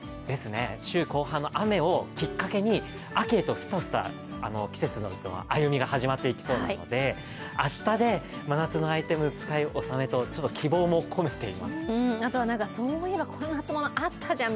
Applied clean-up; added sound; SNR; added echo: none; Plucked string instrument; 15 dB; none.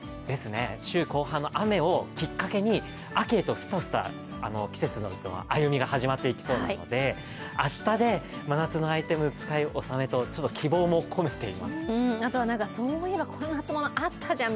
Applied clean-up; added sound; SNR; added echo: none; none; none; none.